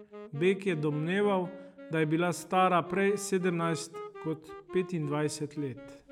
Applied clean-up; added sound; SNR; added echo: none; Wind instrument, woodwind instrument; 16 dB; none.